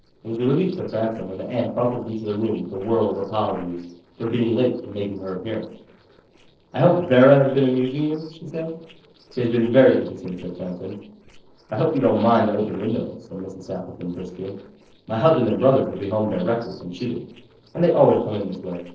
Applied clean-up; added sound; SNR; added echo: neural separator model SepFormer DNS4.